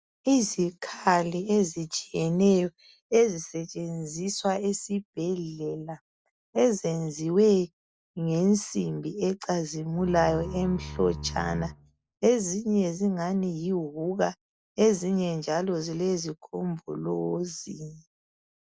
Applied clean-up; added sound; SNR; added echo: neural mask model DeepFilterNet 3.